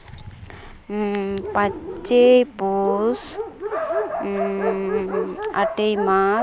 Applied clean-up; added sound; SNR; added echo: none; Dog; 7 dB; none.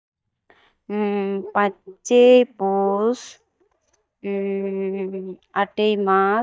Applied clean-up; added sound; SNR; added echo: neural mask model DeepFilterNet 3.